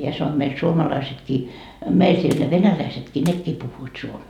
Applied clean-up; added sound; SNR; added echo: none; Crushing; 19 dB; none.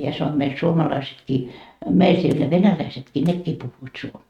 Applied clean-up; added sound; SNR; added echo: neural mask model RNNoise.